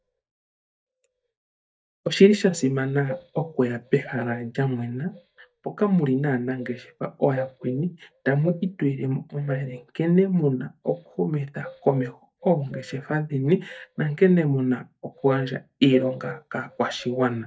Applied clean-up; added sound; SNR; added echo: neural mask model DeepFilterNet 3.